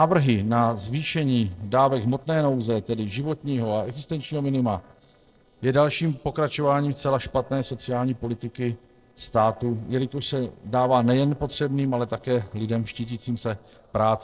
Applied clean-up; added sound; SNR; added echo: neural separator model SepFormer DNS4.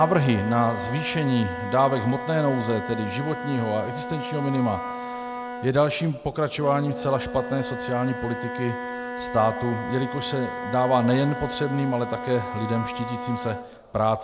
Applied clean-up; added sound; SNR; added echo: none; Wind instrument, woodwind instrument; 8 dB; none.